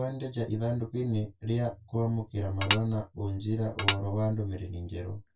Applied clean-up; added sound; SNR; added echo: none; Tap / Dishes, pots, and pans; -3 dB; reverberation time 0.1 s.